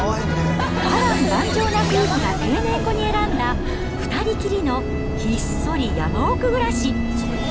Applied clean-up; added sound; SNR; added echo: none; Bus; -1 dB; none.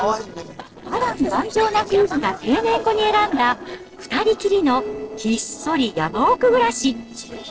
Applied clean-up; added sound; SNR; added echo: neural separator model SepFormer DNS4.